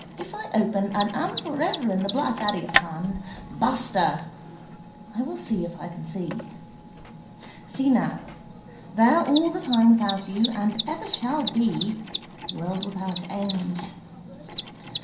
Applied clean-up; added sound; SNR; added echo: none; Mechanisms; 8 dB; reverberation time 0.6 s.